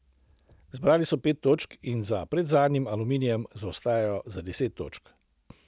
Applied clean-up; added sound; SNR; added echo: none; none; none; none.